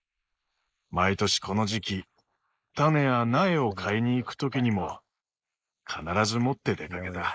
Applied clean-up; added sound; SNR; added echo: neural mask model Resemble Enhance denoiser.